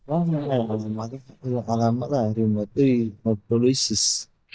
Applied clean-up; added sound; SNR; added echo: neural mask model DeepFilterNet 3.